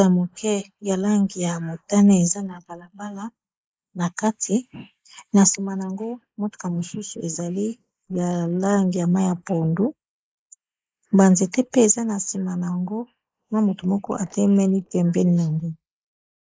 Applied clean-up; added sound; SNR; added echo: neural mask model Resemble Enhance denoiser.